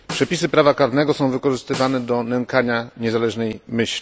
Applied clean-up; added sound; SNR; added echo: none; Snare drum; 18 dB; none.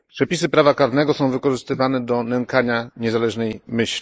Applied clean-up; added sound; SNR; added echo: neural mask model Resemble Enhance denoiser.